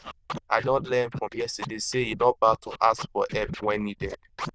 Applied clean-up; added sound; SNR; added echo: neural diffusion model UNIVERSE++.